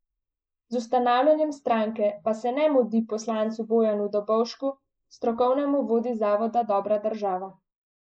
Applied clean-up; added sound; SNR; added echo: neural mask model Resemble Enhance denoiser.